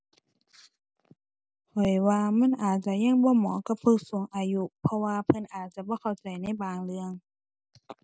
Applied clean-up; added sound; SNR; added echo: none; none; none; none.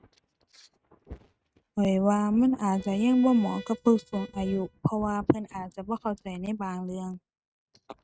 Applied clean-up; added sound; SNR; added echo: neural mask model RNNoise.